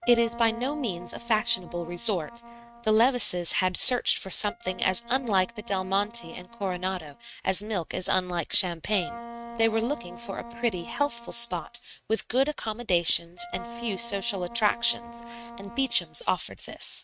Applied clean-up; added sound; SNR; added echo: neural mask model RNNoise.